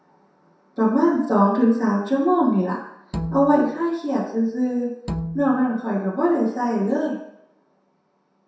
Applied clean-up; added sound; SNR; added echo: none; Bowed string instrument; 10 dB; reverberation time 0.7 s.